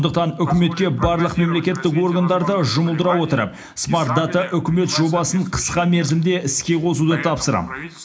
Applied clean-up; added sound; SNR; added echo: none; none; none; reverberation time 0.4 s.